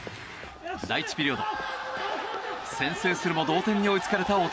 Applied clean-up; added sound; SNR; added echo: none; Run; 20 dB; none.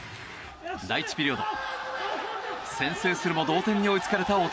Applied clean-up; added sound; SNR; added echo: none; none; none; none.